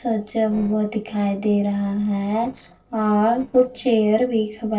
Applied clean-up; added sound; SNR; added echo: neural separator model SepFormer DNS4.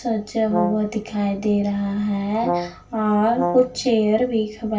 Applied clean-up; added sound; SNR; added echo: none; Brass instrument; 6 dB; reverberation time 0.2 s.